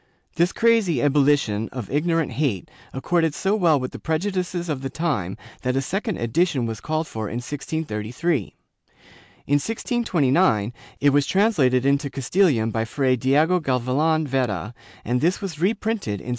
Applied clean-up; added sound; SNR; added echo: none; none; none; none.